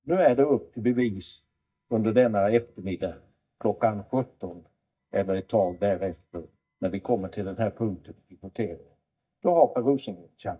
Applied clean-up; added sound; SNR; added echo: neural mask model DeepFilterNet 3.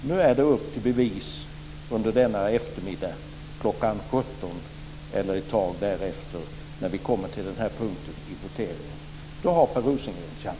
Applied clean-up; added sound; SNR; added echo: none; none; none; none.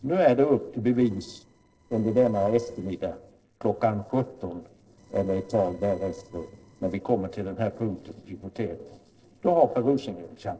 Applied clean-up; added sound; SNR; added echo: neural separator model SepFormer DNS4.